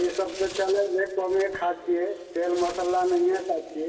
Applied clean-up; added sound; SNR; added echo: none; Bird; 19 dB; reverberation time 2.9 s.